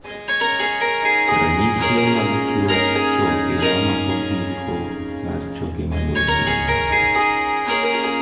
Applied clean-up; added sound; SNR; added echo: none; Harp; -5 dB; reverberation time 1.1 s.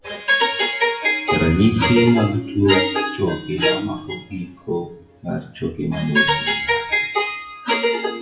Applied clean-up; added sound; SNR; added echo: classical method WPE with log-MMSE.